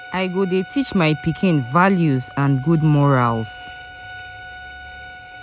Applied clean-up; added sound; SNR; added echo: none; Bowed string instrument; 17 dB; none.